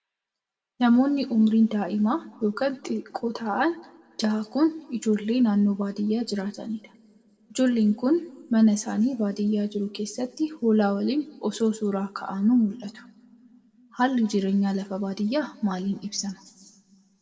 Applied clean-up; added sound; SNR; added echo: none; none; none; reverberation time 1.0 s.